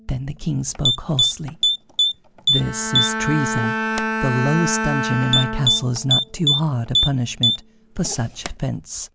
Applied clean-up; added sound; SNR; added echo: none; Bowed string instrument + Typing; -1 dB; none.